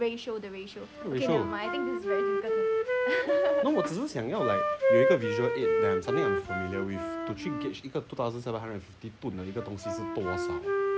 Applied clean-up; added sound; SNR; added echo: none; Wind instrument, woodwind instrument; -3 dB; none.